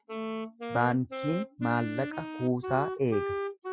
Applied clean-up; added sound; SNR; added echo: classical method Wiener filter.